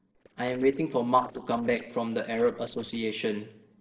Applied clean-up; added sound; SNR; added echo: neural separator model SepFormer DNS4.